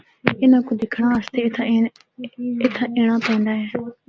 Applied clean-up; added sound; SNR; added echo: none; none; none; none.